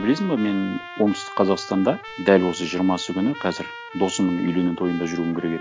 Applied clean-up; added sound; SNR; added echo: none; Trumpet; 15 dB; none.